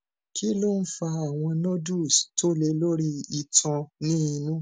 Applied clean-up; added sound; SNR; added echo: none; none; none; none.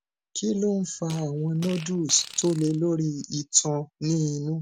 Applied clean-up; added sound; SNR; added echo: none; Fart; 19 dB; none.